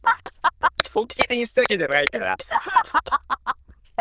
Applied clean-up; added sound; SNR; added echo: neural diffusion model UNIVERSE++.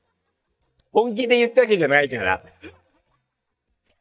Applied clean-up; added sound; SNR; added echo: neural mask model DeepFilterNet 3.